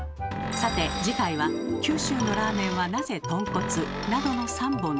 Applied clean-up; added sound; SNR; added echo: none; Cupboard open or close; 7 dB; none.